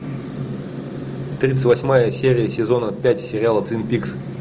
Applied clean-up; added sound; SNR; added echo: none; none; none; none.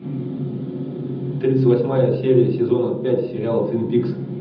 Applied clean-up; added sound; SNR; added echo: none; none; none; reverberation time 0.8 s.